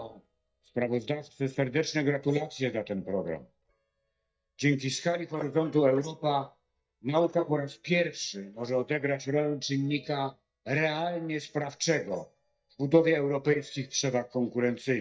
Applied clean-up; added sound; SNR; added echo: neural mask model DeepFilterNet 3.